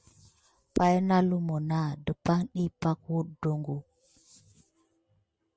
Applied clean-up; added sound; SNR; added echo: none; none; none; none.